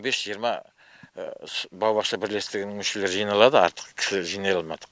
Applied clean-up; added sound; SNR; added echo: none; none; none; none.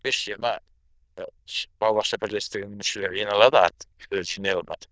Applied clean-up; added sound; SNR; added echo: neural diffusion model UNIVERSE++.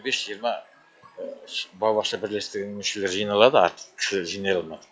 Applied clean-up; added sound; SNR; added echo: classical method log-MMSE.